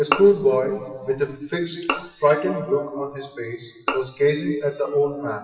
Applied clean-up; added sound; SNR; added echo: classical method WPE with log-MMSE.